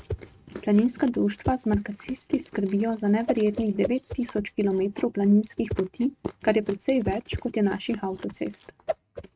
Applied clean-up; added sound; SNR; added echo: neural mask model RNNoise.